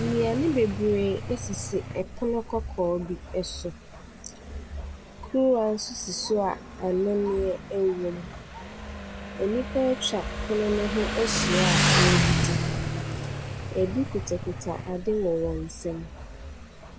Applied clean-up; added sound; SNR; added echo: none; Motorcycle; 2 dB; none.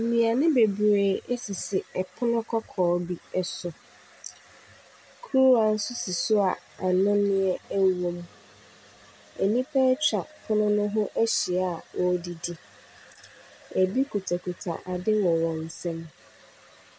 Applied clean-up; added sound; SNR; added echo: none; none; none; none.